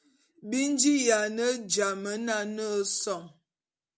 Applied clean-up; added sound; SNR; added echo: none; none; none; none.